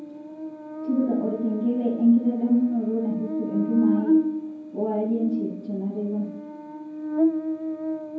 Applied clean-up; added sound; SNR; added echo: none; Buzz; 4 dB; reverberation time 0.9 s.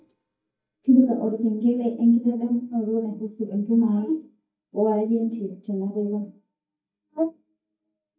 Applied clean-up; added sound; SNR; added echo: neural mask model DeepFilterNet 3.